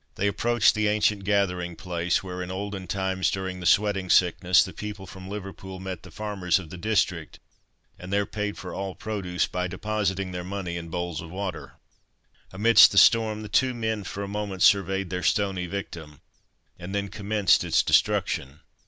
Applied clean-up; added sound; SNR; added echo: none; none; none; none.